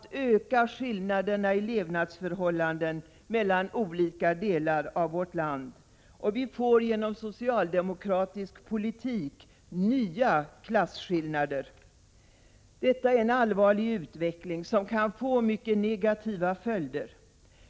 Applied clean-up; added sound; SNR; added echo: none; none; none; none.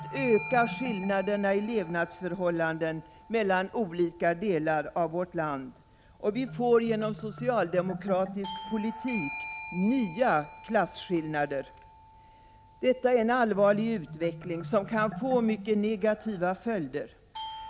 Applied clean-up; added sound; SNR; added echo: none; Bell / Doorbell + Marimba, xylophone; 14 dB; none.